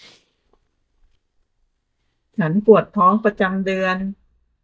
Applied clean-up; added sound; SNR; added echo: neural mask model DeepFilterNet 3.